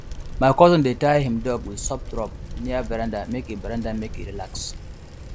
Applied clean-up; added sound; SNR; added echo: none; Bicycle; 10 dB; none.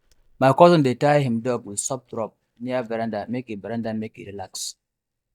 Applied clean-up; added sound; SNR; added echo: neural mask model DeepFilterNet 3.